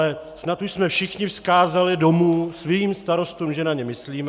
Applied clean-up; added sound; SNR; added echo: none; none; none; none.